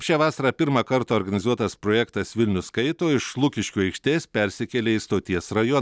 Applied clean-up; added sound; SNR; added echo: none; none; none; none.